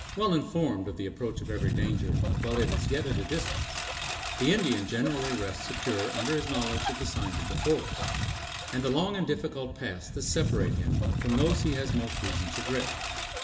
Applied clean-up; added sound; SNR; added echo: none; Engine; 1 dB; reverberation time 1.9 s.